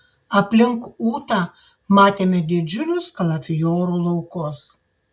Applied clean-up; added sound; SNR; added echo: none; none; none; none.